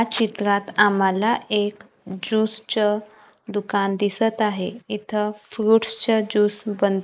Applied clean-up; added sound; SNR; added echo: neural mask model Resemble Enhance denoiser.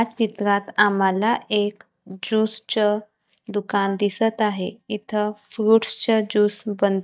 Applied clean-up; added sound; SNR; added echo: neural mask model DeepFilterNet 3.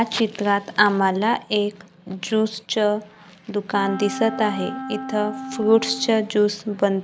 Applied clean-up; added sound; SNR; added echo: none; Wind instrument, woodwind instrument; 11 dB; none.